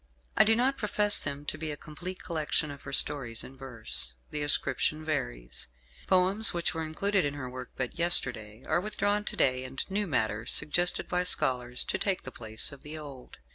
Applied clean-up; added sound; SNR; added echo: none; none; none; none.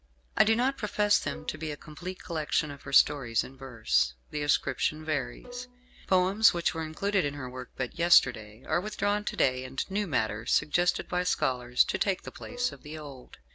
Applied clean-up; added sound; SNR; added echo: none; Bowed string instrument; 19 dB; none.